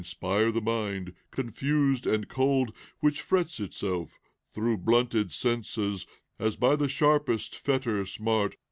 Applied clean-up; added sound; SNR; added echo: none; none; none; none.